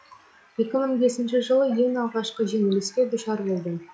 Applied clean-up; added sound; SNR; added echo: classical method log-MMSE.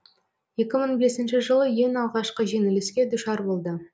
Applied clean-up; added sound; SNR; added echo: none; none; none; none.